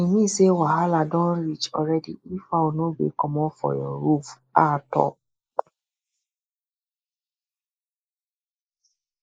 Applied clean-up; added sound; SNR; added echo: neural mask model Resemble Enhance denoiser.